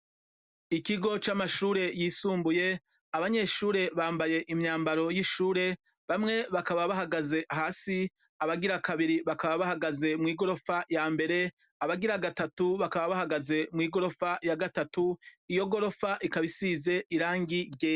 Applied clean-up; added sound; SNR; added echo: none; none; none; none.